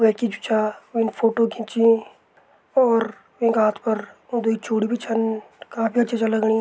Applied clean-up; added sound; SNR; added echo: none; none; none; none.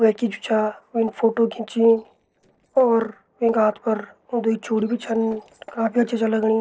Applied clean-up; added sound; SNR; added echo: neural separator model SepFormer DNS4.